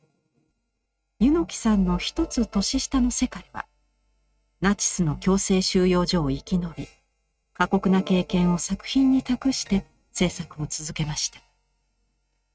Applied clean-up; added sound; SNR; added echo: neural mask model RNNoise.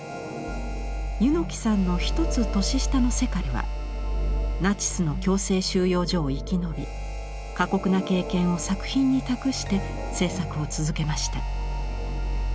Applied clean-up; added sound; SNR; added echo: none; Bowed string instrument + Harmonica; 18 dB; none.